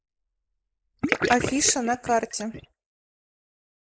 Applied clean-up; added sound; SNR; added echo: neural mask model Resemble Enhance denoiser.